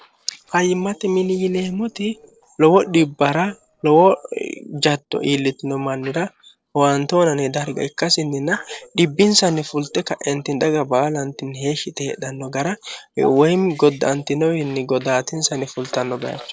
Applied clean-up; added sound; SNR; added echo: neural separator model SepFormer DNS4.